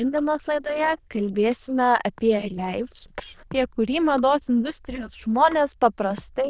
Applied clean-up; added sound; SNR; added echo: neural diffusion model UNIVERSE++.